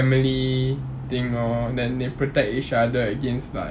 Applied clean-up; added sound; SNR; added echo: none; Keyboard (musical); 9 dB; none.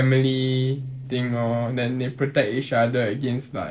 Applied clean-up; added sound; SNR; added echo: neural separator model SepFormer DNS4.